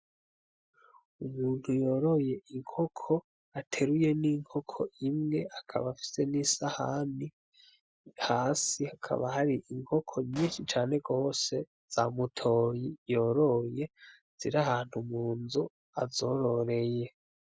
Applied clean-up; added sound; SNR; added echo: classical method Wiener filter.